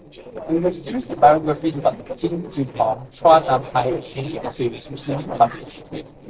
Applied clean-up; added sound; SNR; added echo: neural separator model SepFormer DNS4.